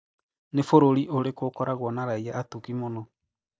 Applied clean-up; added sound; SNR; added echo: neural mask model DeepFilterNet 3.